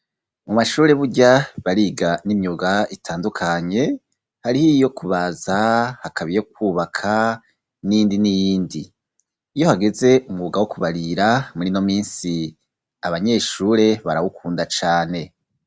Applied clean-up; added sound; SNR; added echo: none; none; none; none.